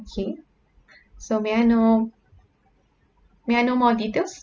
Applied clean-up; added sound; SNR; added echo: none; none; none; none.